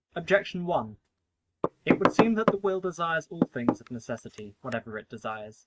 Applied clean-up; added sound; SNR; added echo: neural mask model RNNoise.